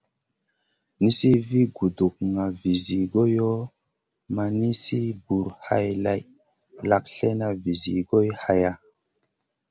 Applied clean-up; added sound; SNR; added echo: none; none; none; none.